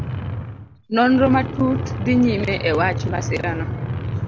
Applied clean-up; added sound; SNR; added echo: none; Truck; 5 dB; none.